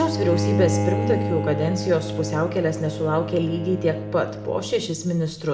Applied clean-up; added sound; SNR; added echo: none; Bowed string instrument; 3 dB; reverberation time 0.7 s.